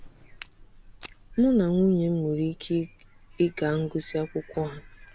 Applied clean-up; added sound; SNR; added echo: none; Walk, footsteps + Alarm; 20 dB; none.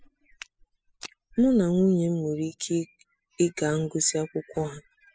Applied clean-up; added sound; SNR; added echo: classical method spectral subtraction.